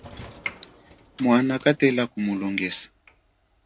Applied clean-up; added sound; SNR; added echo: none; Sliding door / Train; 18 dB; none.